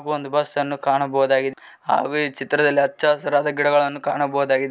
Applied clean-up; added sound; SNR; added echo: none; none; none; none.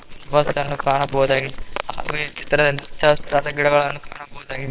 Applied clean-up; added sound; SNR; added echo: neural separator model SepFormer WHAMR!.